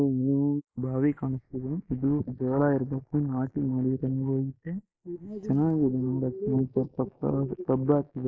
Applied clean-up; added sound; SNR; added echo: neural mask model Resemble Enhance denoiser.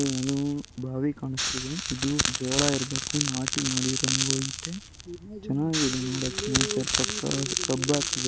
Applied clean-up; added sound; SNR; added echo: none; Crackle; 1 dB; none.